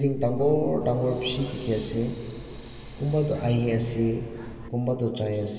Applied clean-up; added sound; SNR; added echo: none; Hiss; 12 dB; reverberation time 2.5 s.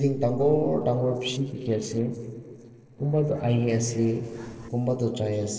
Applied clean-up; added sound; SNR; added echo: neural separator model SepFormer DNS4.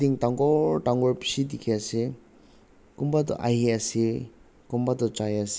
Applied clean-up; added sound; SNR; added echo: none; none; none; none.